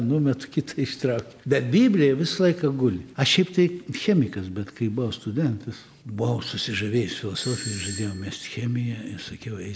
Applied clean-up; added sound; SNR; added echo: none; Doorbell; 14 dB; none.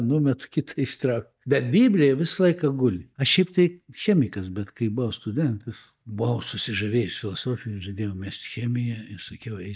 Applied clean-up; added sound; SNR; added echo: neural mask model DeepFilterNet 3.